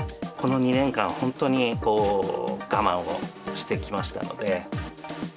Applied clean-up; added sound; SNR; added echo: none; none; none; none.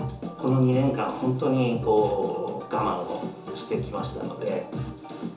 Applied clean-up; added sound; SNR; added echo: none; none; none; reverberation time 0.7 s.